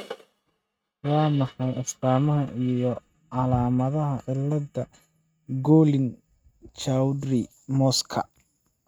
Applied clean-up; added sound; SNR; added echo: neural mask model RNNoise.